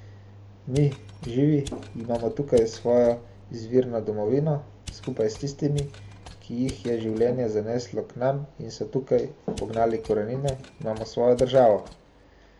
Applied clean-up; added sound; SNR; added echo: none; Mechanisms; 18 dB; none.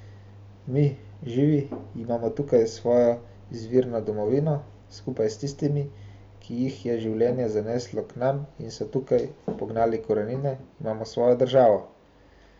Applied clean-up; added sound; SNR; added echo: none; none; none; none.